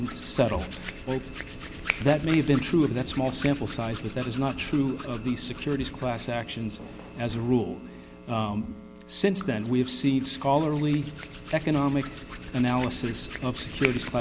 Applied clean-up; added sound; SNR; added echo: none; Hands; 11 dB; none.